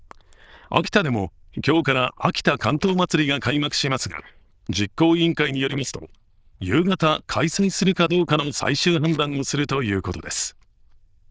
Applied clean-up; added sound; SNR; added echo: neural diffusion model UNIVERSE++.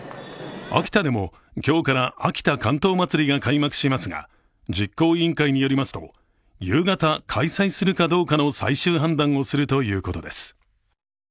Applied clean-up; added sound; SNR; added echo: none; none; none; none.